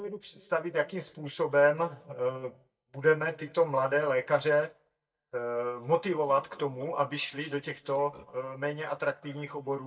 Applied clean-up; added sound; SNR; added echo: neural mask model DeepFilterNet 3.